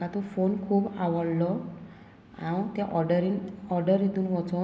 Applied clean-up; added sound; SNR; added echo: none; none; none; none.